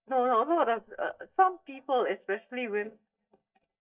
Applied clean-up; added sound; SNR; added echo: neural mask model DeepFilterNet 3.